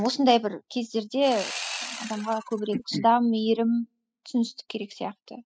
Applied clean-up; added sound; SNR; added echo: classical method spectral subtraction.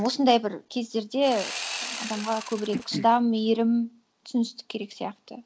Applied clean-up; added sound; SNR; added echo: none; Sawing; 10 dB; none.